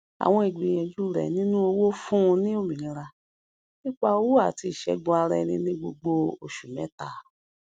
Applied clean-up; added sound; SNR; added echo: none; none; none; none.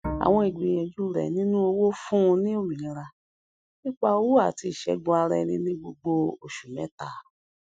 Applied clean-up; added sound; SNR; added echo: classical method Wiener filter.